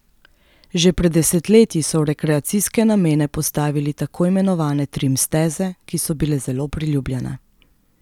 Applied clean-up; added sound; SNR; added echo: none; none; none; none.